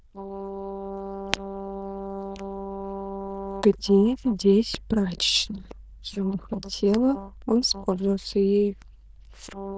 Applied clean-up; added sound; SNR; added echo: neural diffusion model UNIVERSE++.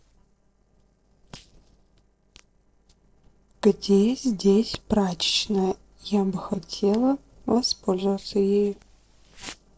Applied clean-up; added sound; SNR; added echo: neural separator model SepFormer DNS4.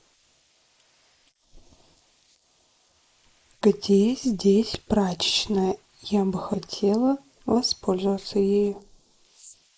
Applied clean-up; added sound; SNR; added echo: neural mask model Resemble Enhance denoiser.